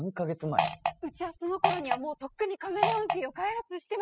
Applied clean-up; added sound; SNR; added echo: classical method spectral subtraction.